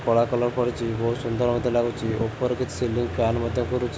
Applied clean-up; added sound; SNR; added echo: none; Bowed string instrument; 19 dB; none.